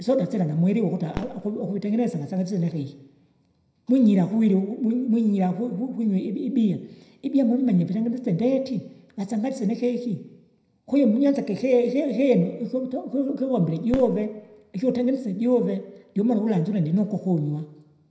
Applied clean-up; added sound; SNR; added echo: none; Fireworks; 18 dB; reverberation time 0.7 s.